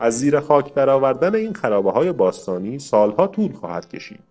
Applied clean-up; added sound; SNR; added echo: neural separator model SepFormer DNS4.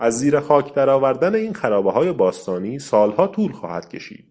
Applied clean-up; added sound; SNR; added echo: none; none; none; none.